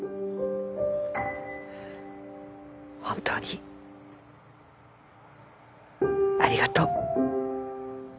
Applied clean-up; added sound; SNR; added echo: none; none; none; none.